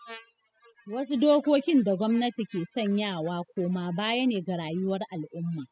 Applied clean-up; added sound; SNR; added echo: classical method spectral subtraction.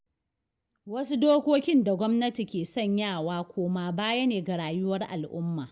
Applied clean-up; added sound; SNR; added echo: none; none; none; none.